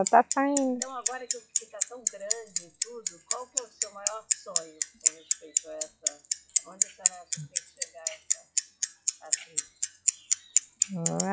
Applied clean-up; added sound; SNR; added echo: classical method log-MMSE.